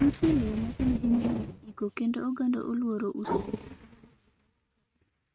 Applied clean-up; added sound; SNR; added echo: neural mask model RNNoise.